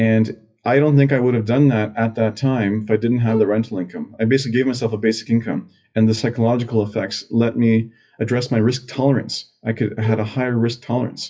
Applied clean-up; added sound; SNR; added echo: classical method WPE with log-MMSE.